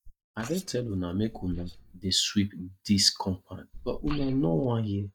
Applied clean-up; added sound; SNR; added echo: neural mask model DeepFilterNet 3.